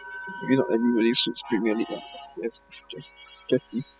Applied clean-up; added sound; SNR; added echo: classical method spectral subtraction.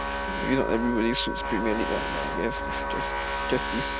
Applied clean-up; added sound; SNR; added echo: none; Wind instrument, woodwind instrument + Tools; 1 dB; none.